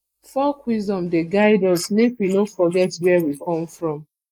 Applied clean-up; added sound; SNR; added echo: neural mask model Resemble Enhance denoiser.